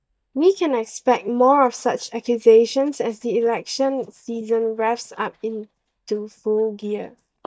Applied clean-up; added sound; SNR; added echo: neural mask model DeepFilterNet 3.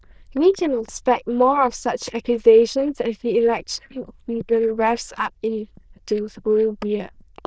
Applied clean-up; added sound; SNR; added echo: neural diffusion model UNIVERSE++.